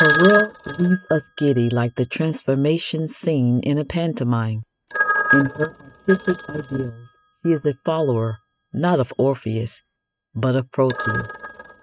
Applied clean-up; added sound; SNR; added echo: neural mask model RNNoise.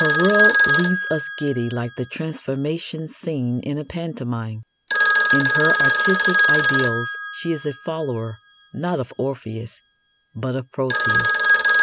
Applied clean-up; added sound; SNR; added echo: none; Telephone; -3 dB; none.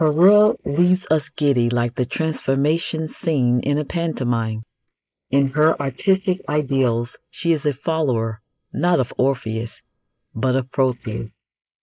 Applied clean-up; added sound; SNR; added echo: neural mask model Resemble Enhance denoiser.